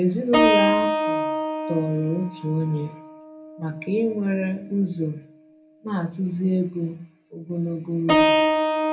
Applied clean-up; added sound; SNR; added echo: none; Keyboard (musical); -1 dB; reverberation time 0.3 s.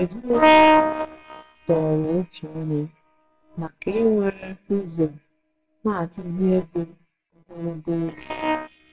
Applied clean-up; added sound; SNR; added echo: neural separator model SepFormer WHAMR!.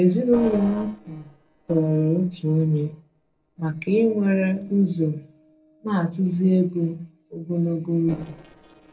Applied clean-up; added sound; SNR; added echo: neural separator model SepFormer DNS4.